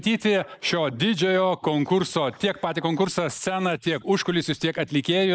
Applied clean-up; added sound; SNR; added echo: neural mask model Resemble Enhance denoiser.